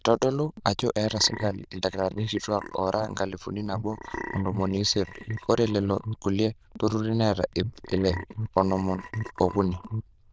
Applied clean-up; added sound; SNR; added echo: neural diffusion model UNIVERSE++.